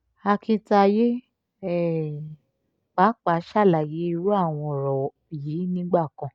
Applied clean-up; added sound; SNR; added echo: none; none; none; none.